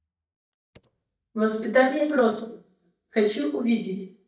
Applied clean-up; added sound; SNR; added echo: neural mask model DeepFilterNet 3.